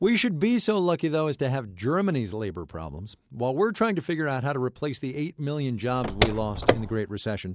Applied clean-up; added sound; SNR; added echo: none; Car; 0 dB; none.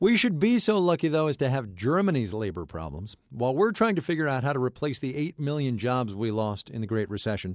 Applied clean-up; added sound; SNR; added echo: none; none; none; none.